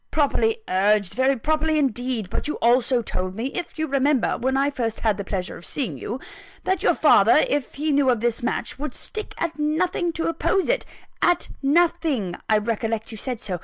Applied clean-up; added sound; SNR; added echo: none; none; none; none.